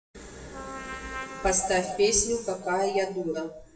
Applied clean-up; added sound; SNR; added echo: classical method WPE with log-MMSE.